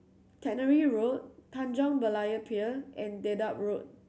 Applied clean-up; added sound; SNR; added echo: none; none; none; none.